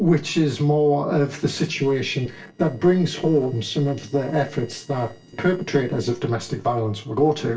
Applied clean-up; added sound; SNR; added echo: neural separator model SepFormer DNS4.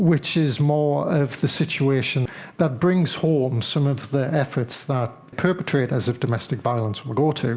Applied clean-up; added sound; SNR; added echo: none; none; none; none.